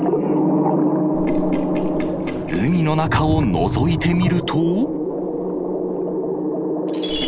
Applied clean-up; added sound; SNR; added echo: none; Sink (filling or washing); 10 dB; none.